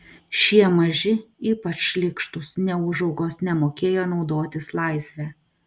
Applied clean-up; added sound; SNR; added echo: none; none; none; none.